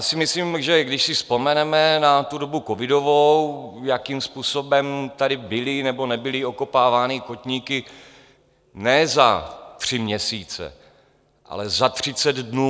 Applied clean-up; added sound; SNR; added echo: none; none; none; none.